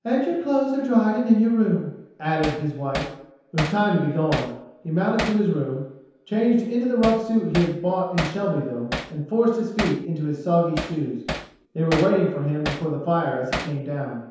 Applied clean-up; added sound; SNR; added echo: none; Hammer; 10 dB; reverberation time 0.9 s.